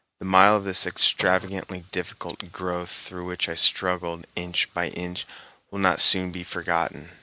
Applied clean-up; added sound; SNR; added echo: neural mask model Resemble Enhance denoiser.